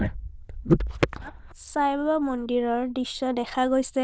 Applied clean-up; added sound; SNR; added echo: neural diffusion model UNIVERSE++.